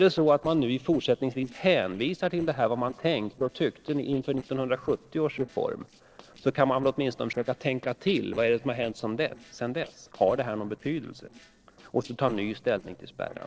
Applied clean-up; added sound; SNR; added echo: neural separator model SepFormer DNS4.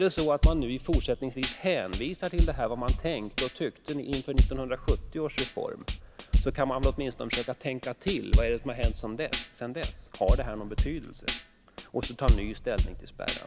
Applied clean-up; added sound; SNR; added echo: none; Drum / Drum kit; -3 dB; none.